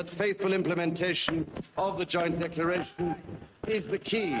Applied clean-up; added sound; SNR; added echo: neural mask model RNNoise.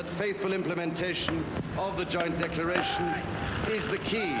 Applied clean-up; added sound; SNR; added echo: none; Fireworks; 10 dB; none.